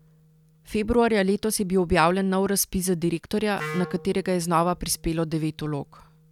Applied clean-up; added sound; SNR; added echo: none; Wind instrument, woodwind instrument; 19 dB; none.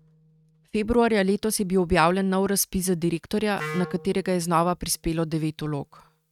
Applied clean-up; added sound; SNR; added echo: neural mask model RNNoise.